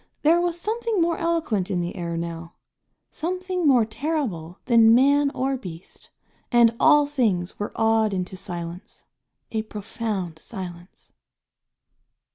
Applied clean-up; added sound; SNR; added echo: none; none; none; none.